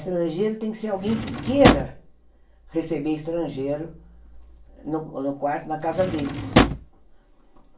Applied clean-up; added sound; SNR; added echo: none; Drawer open or close; -4 dB; reverberation time 0.3 s.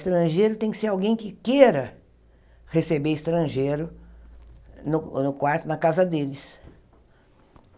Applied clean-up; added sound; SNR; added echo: none; none; none; none.